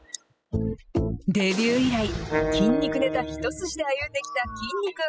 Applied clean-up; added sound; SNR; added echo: classical method spectral subtraction.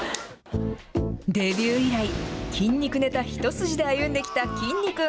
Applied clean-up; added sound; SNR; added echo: none; none; none; none.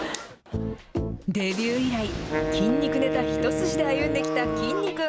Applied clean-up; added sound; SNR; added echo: none; Wind instrument, woodwind instrument; 2 dB; none.